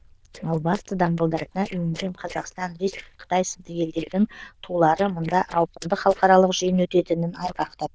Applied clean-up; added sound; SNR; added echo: neural diffusion model UNIVERSE++.